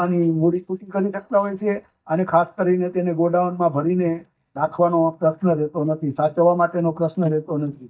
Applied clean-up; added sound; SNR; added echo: neural mask model DeepFilterNet 3.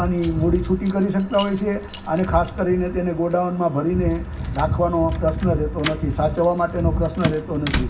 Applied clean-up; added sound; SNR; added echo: none; Keys jangling; 13 dB; reverberation time 0.4 s.